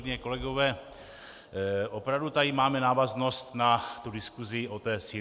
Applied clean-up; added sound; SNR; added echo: none; none; none; none.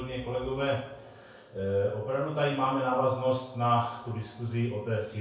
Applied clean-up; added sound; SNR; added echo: none; none; none; reverberation time 0.6 s.